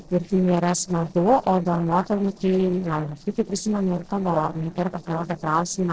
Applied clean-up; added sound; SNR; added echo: neural separator model SepFormer DNS4.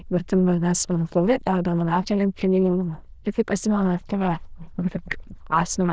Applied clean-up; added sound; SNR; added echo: neural diffusion model UNIVERSE++.